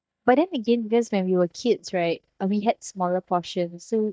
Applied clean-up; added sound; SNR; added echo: neural mask model DeepFilterNet 3.